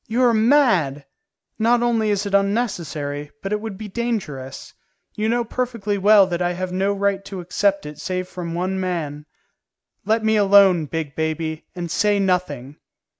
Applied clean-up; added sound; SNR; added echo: none; none; none; none.